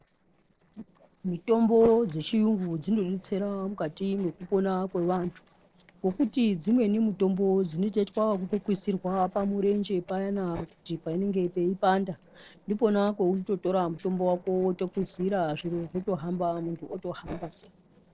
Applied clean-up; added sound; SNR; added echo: neural separator model SepFormer DNS4.